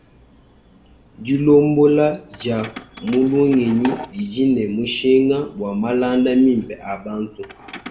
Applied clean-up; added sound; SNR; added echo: none; Keys jangling; 19 dB; reverberation time 0.4 s.